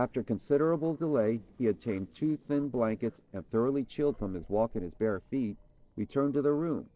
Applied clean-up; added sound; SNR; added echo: neural separator model SepFormer DNS4.